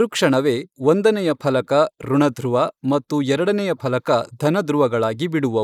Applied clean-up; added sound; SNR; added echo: neural mask model Resemble Enhance denoiser.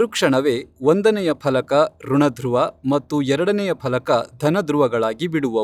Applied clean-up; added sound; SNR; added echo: classical method log-MMSE.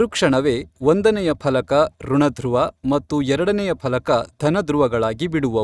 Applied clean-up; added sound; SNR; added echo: neural mask model RNNoise.